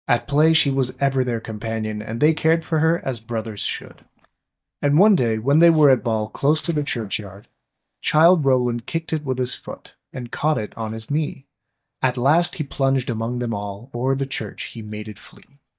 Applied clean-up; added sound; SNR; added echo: neural mask model DeepFilterNet 3.